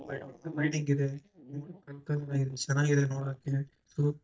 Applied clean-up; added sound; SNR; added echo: neural mask model DeepFilterNet 3.